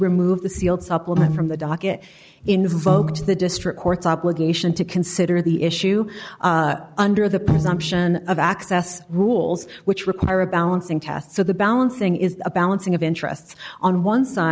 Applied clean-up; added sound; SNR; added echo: none; Piano; 3 dB; none.